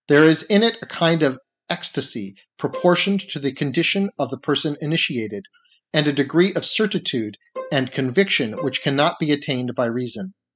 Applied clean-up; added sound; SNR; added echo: classical method spectral subtraction.